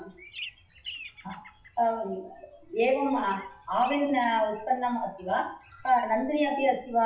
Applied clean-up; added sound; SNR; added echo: classical method WPE with log-MMSE.